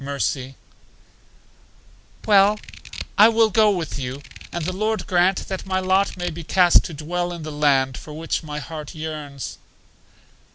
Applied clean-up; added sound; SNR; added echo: none; Scissors; 15 dB; none.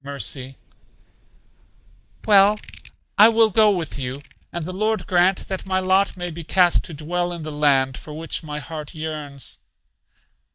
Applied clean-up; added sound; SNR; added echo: neural mask model DeepFilterNet 3.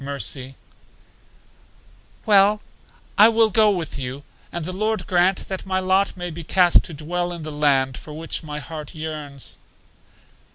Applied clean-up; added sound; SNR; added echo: none; none; none; none.